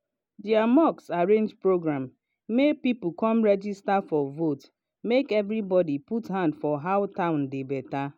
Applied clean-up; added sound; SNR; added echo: none; none; none; none.